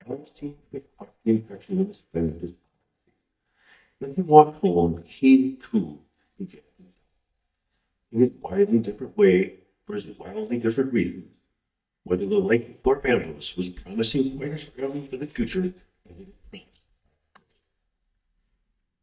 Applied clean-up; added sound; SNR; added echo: neural mask model DeepFilterNet 3.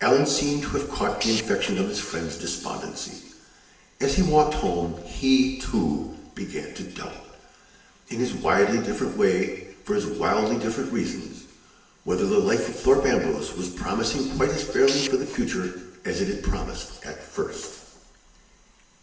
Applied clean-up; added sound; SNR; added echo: none; Tools; 7 dB; reverberation time 1.0 s.